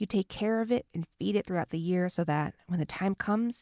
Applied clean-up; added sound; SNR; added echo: none; none; none; none.